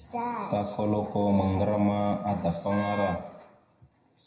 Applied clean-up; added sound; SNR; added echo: none; Wind instrument, woodwind instrument; 12 dB; reverberation time 0.8 s.